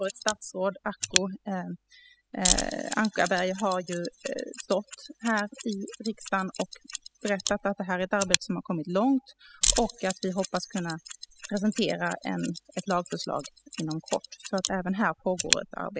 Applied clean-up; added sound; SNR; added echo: classical method spectral subtraction.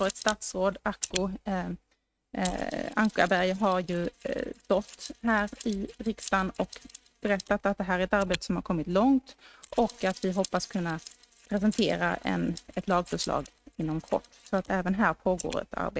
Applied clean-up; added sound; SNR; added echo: neural mask model RNNoise.